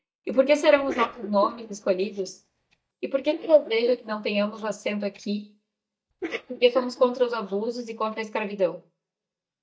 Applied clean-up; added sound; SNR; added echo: neural mask model DeepFilterNet 3.